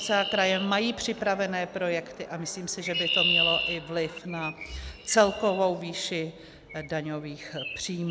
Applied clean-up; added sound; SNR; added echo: none; Chirp, tweet; 5 dB; none.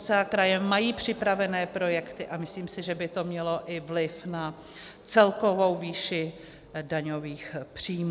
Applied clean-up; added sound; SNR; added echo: none; none; none; none.